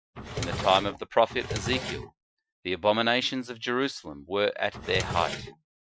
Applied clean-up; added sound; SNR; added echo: classical method Wiener filter.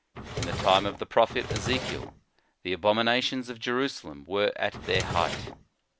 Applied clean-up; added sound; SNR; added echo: none; Drawer open or close; 6 dB; none.